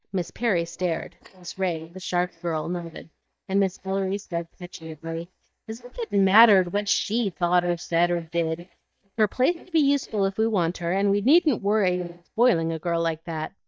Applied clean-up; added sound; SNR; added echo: neural mask model DeepFilterNet 3.